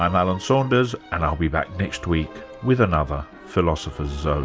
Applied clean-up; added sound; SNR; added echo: none; none; none; none.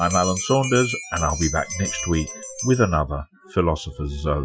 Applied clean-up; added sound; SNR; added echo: classical method Wiener filter.